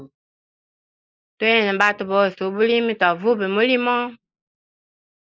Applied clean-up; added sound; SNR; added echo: neural mask model Resemble Enhance denoiser.